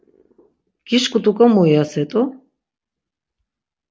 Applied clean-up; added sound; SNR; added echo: none; none; none; none.